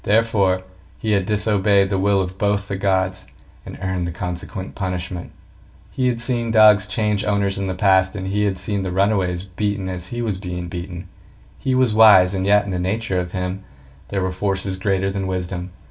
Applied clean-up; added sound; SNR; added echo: none; none; none; reverberation time 0.2 s.